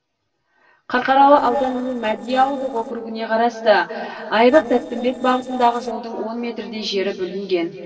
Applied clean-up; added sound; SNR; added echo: neural separator model SepFormer DNS4.